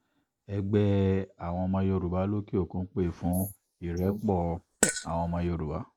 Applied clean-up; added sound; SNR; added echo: neural mask model Resemble Enhance denoiser.